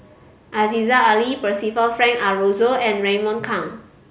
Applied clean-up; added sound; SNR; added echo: none; none; none; none.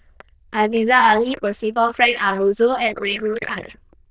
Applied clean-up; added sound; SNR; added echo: neural diffusion model UNIVERSE++.